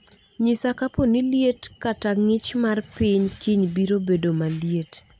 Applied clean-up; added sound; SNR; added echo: none; none; none; none.